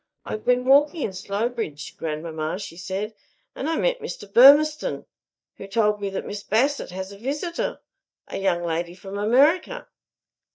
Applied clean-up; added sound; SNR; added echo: neural mask model DeepFilterNet 3.